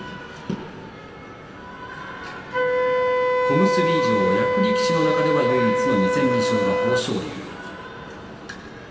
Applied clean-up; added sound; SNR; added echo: none; Wind instrument, woodwind instrument; -3 dB; reverberation time 1.5 s.